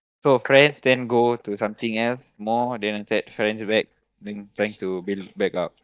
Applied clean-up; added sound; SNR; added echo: neural mask model DeepFilterNet 3.